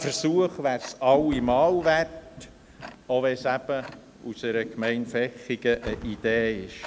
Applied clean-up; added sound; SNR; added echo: none; Fireworks + Tick-tock; 17 dB; none.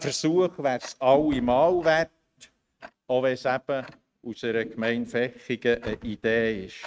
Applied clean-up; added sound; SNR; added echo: neural mask model RNNoise.